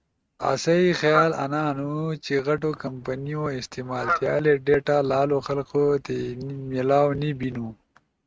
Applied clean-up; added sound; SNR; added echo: neural mask model RNNoise.